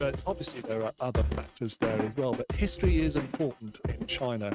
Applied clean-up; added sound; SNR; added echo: neural mask model RNNoise.